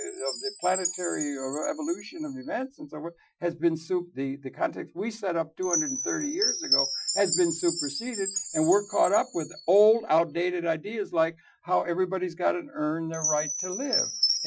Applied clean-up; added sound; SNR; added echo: classical method Wiener filter.